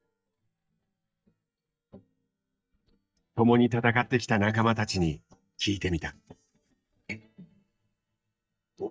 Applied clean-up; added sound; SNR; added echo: neural mask model DeepFilterNet 3.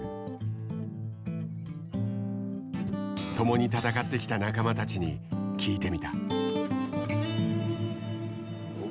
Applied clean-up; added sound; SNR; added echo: none; none; none; none.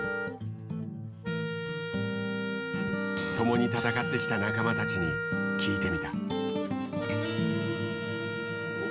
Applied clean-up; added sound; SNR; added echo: none; Wind instrument, woodwind instrument; 3 dB; reverberation time 1.0 s.